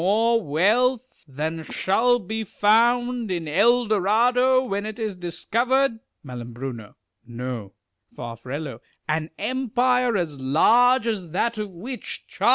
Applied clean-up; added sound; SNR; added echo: none; none; none; none.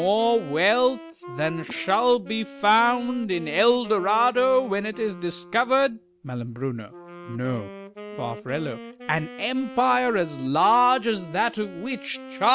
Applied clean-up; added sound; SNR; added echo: none; Wind instrument, woodwind instrument; 17 dB; none.